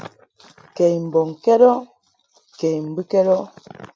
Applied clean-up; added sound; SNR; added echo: none; none; none; none.